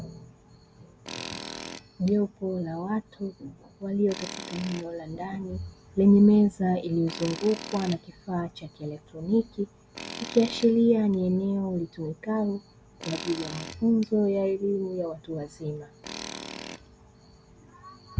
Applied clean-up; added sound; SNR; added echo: none; Tools; 17 dB; none.